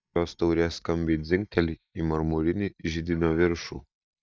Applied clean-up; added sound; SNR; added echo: neural mask model DeepFilterNet 3.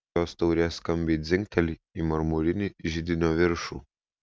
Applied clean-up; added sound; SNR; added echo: none; none; none; none.